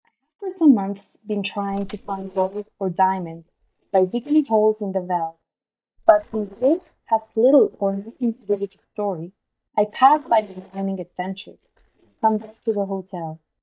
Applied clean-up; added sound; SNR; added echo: neural mask model DeepFilterNet 3.